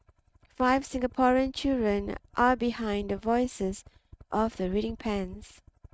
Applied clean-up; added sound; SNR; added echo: neural mask model RNNoise.